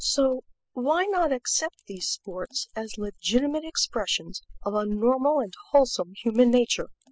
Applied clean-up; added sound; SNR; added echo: classical method spectral subtraction.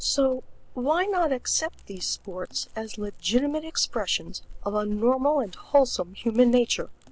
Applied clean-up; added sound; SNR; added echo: none; Crackle; 16 dB; none.